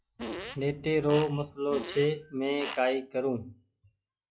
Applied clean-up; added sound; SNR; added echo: classical method log-MMSE.